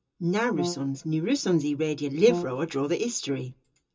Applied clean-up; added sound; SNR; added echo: none; Brass instrument; 9 dB; reverberation time 0.2 s.